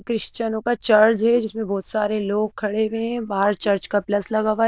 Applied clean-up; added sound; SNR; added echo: neural diffusion model UNIVERSE++.